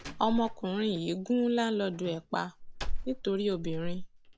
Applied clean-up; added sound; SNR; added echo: none; Slam; 6 dB; none.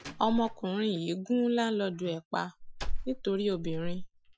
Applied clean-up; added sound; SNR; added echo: classical method Wiener filter.